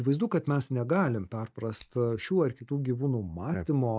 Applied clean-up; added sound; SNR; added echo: neural mask model DeepFilterNet 3.